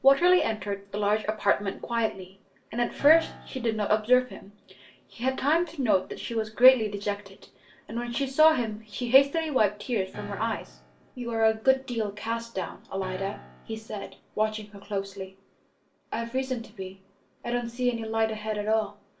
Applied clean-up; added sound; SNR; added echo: none; Piano; 17 dB; reverberation time 0.2 s.